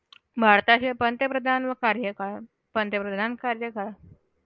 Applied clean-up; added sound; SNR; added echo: none; none; none; none.